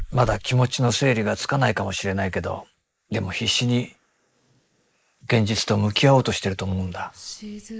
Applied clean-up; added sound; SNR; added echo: neural mask model Resemble Enhance denoiser.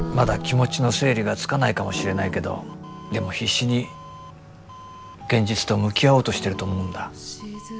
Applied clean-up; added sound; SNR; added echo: none; Doorbell; 17 dB; none.